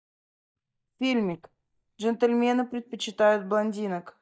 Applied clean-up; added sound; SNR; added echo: neural mask model DeepFilterNet 3.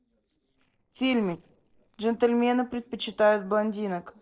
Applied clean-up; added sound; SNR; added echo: neural separator model SepFormer DNS4.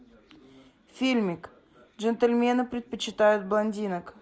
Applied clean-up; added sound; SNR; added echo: none; none; none; none.